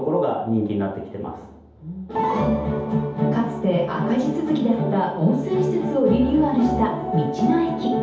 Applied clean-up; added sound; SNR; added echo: none; none; none; reverberation time 0.8 s.